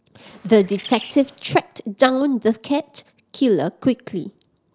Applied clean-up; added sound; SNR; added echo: none; Bird; 18 dB; none.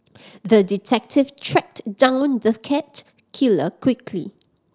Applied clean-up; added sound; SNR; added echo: none; none; none; none.